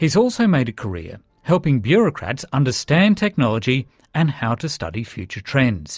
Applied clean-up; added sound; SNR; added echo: none; none; none; none.